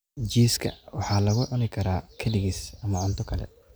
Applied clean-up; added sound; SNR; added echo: none; none; none; none.